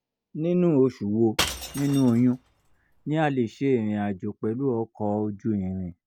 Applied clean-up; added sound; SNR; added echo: none; Shatter / Crushing; 11 dB; none.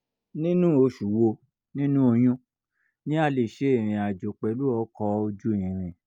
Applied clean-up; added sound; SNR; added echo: none; none; none; none.